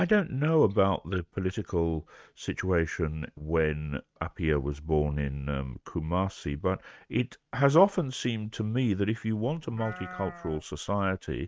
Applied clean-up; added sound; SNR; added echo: neural mask model RNNoise.